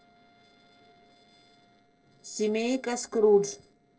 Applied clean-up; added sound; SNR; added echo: neural separator model SepFormer DNS4.